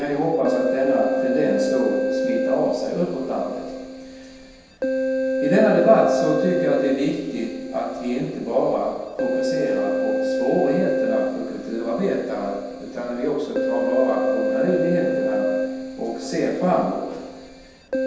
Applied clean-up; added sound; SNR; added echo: none; Keyboard (musical); 1 dB; reverberation time 1.2 s.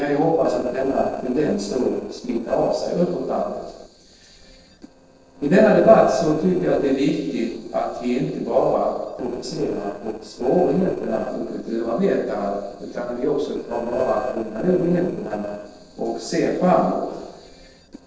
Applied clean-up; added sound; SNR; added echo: neural separator model SepFormer DNS4.